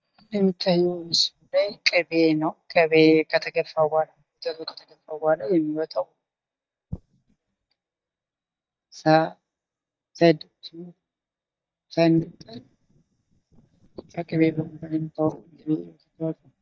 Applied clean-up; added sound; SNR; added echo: neural mask model DeepFilterNet 3.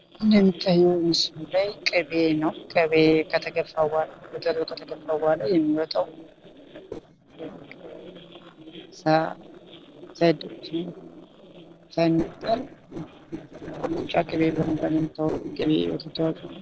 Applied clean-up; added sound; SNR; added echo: neural separator model SepFormer DNS4.